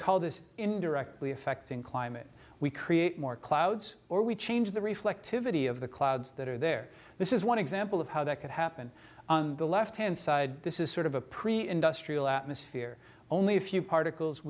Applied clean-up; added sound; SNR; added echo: none; none; none; none.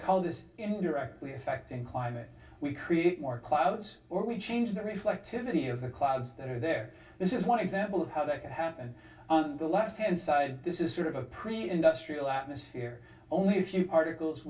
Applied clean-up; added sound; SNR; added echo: none; none; none; reverberation time 0.2 s.